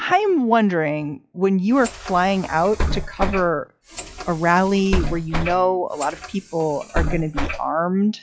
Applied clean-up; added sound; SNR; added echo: classical method log-MMSE.